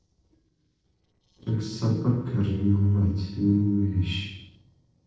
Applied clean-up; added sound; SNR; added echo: neural separator model SepFormer DNS4.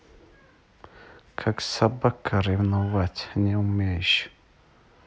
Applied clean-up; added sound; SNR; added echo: none; none; none; none.